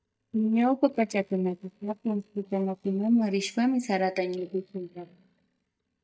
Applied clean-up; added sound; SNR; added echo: neural mask model DeepFilterNet 3.